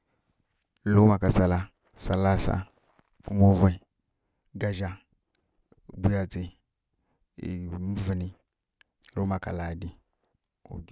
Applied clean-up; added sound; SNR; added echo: none; none; none; none.